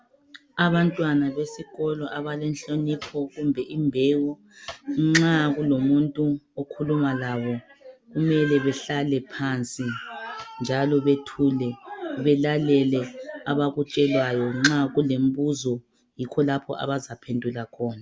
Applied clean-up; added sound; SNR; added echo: none; none; none; none.